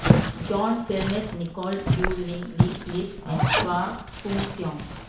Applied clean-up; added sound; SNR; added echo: none; Zipper (clothing); -3 dB; reverberation time 0.6 s.